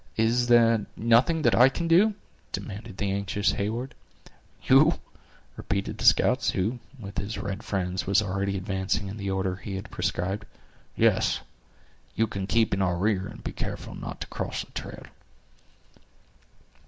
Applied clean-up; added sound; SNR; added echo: none; none; none; none.